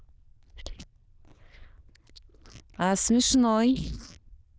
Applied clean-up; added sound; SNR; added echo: neural diffusion model UNIVERSE++.